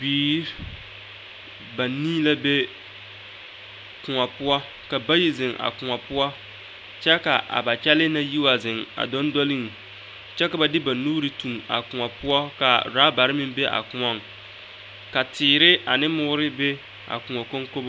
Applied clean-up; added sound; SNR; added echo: none; none; none; none.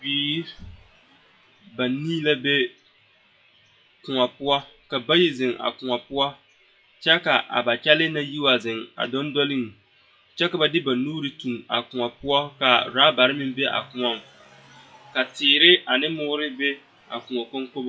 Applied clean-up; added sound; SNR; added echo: classical method WPE with log-MMSE.